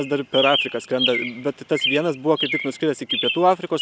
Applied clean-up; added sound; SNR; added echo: none; Chirp, tweet; 5 dB; none.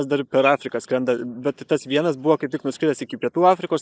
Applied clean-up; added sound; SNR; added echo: neural mask model Resemble Enhance denoiser.